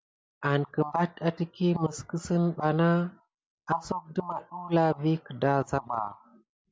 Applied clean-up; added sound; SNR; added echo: none; none; none; none.